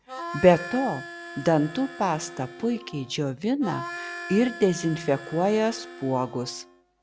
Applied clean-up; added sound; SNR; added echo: none; Harmonica; 13 dB; none.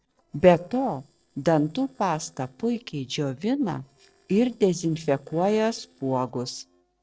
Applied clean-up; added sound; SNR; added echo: neural separator model SepFormer DNS4.